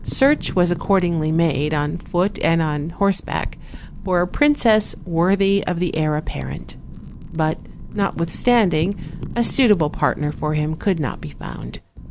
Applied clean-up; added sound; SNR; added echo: none; Wind / Fire; 12 dB; none.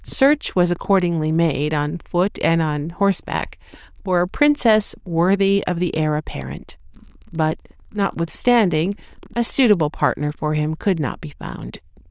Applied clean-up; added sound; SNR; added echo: neural diffusion model UNIVERSE++.